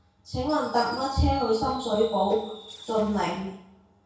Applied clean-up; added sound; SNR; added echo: none; Fireworks; 19 dB; reverberation time 0.6 s.